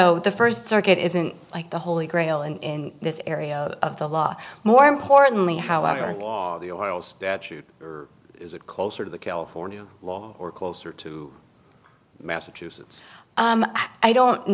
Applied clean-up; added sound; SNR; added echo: none; none; none; none.